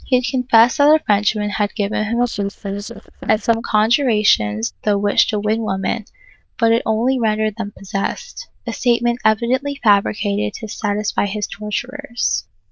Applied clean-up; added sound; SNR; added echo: neural diffusion model UNIVERSE++.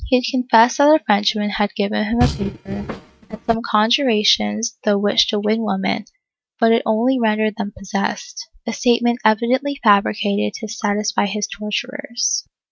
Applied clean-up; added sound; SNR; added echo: neural mask model RNNoise.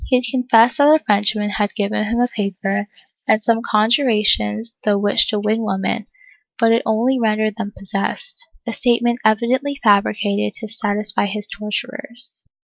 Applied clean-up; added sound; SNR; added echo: neural mask model Resemble Enhance denoiser.